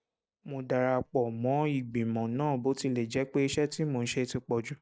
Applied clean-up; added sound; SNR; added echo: neural mask model DeepFilterNet 3.